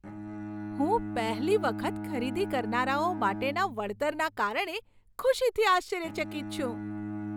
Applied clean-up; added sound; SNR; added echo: none; Bowed string instrument; 8 dB; none.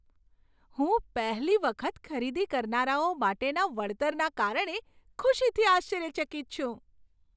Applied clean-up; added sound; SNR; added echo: none; none; none; none.